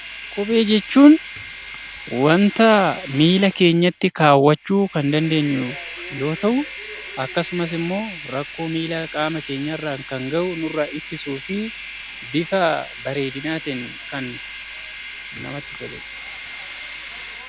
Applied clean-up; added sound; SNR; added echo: none; Train; 14 dB; none.